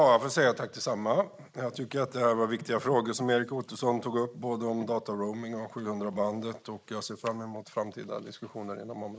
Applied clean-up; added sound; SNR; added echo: neural mask model Resemble Enhance denoiser.